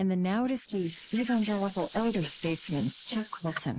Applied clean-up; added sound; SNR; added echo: neural mask model Resemble Enhance denoiser.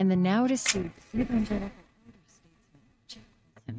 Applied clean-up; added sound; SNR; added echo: neural mask model RNNoise.